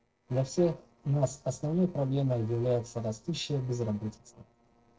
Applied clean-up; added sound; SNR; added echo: neural separator model SepFormer DNS4.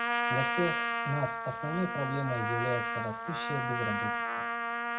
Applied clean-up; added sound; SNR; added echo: none; Trumpet; -3 dB; reverberation time 0.4 s.